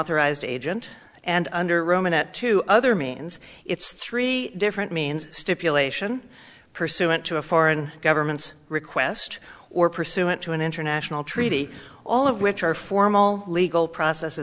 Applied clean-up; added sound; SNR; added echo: none; none; none; none.